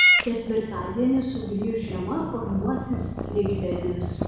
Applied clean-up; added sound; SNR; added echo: none; Meow / Purr; 0 dB; reverberation time 1.1 s.